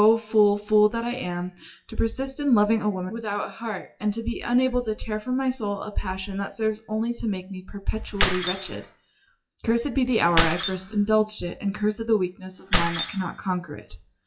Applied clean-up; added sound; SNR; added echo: classical method WPE with log-MMSE.